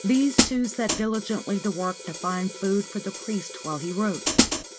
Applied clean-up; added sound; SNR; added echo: none; Hi-hat; 2 dB; none.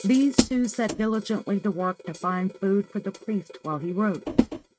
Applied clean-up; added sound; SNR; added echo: neural mask model RNNoise.